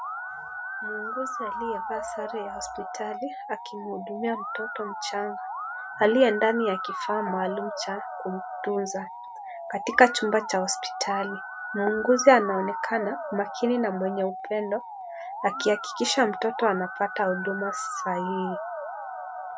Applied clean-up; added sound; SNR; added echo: none; Musical instrument; 7 dB; none.